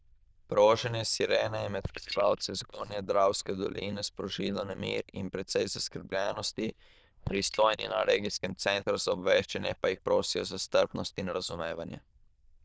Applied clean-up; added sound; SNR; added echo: neural diffusion model UNIVERSE++.